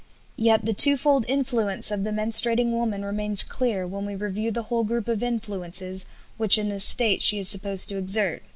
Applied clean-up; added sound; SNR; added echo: none; none; none; none.